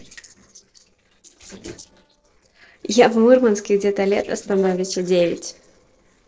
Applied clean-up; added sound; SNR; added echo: neural separator model SepFormer DNS4.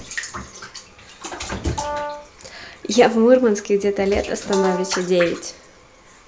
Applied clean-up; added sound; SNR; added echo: none; Brass instrument; 10 dB; none.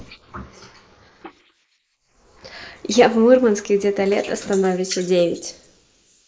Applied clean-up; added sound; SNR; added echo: neural mask model Resemble Enhance denoiser.